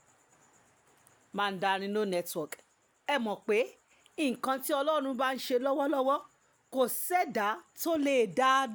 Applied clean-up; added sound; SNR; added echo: none; none; none; none.